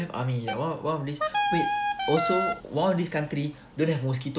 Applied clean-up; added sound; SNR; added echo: none; Wind instrument, woodwind instrument; 0 dB; none.